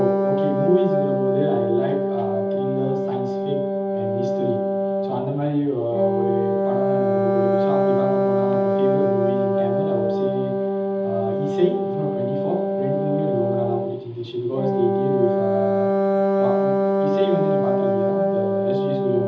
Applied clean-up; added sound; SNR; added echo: none; Wind instrument, woodwind instrument; -4 dB; reverberation time 0.8 s.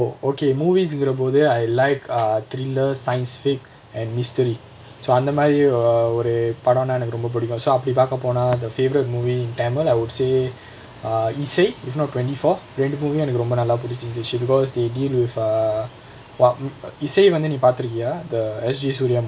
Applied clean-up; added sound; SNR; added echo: none; none; none; none.